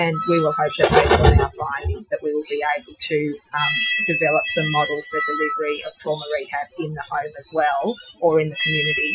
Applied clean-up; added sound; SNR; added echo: classical method Wiener filter.